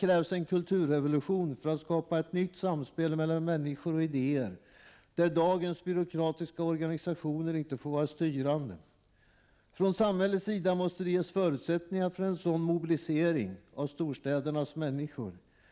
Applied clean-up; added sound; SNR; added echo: none; none; none; none.